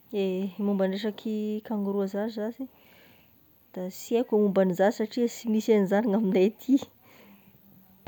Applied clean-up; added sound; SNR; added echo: none; none; none; none.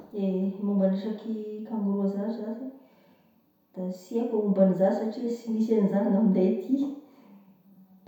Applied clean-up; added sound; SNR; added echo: none; none; none; reverberation time 0.7 s.